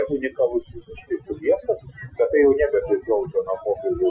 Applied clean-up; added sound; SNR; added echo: classical method Wiener filter.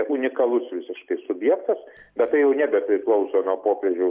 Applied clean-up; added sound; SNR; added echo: none; none; none; none.